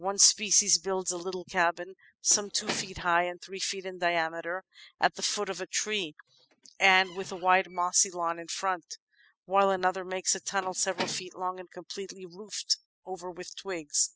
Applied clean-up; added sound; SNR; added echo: classical method spectral subtraction.